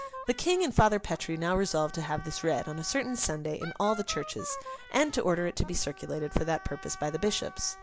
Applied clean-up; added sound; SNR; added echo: none; Wind instrument, woodwind instrument; 16 dB; none.